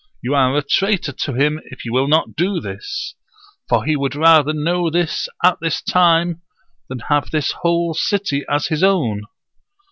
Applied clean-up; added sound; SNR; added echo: none; none; none; none.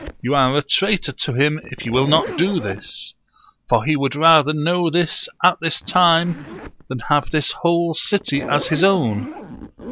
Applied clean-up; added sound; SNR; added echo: none; Zipper (clothing); 15 dB; none.